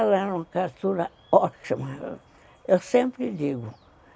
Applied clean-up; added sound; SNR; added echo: none; none; none; none.